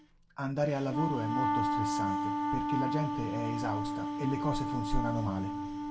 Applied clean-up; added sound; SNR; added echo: none; Wind instrument, woodwind instrument; -1 dB; reverberation time 1.3 s.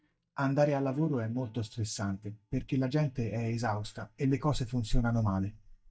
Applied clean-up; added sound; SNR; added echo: neural mask model DeepFilterNet 3.